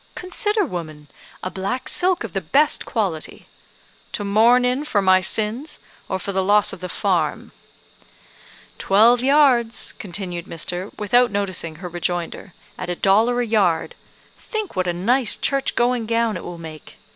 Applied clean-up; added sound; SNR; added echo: none; none; none; none.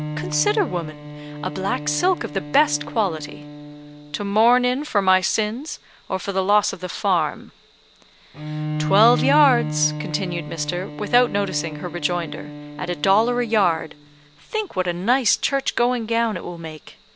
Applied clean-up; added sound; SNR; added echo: none; Bowed string instrument; 9 dB; none.